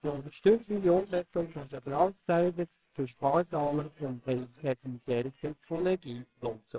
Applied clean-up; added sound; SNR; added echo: neural separator model SepFormer WHAMR!.